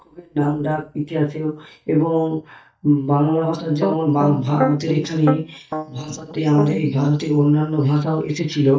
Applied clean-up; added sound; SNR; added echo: neural mask model DeepFilterNet 3.